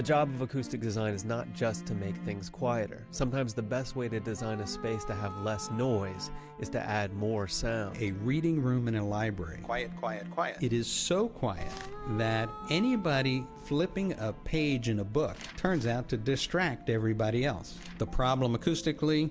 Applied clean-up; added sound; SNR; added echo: none; Wind instrument, woodwind instrument; 15 dB; none.